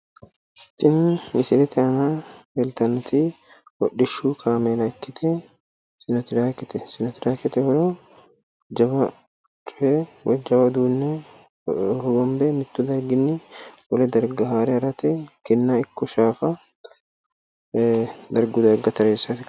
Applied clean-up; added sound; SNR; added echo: none; none; none; none.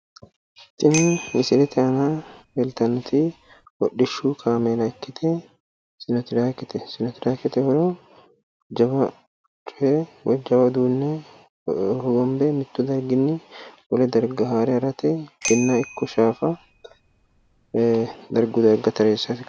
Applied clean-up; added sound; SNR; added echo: none; Bicycle bell; 14 dB; none.